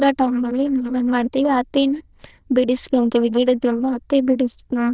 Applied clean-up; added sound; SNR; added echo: neural diffusion model UNIVERSE++.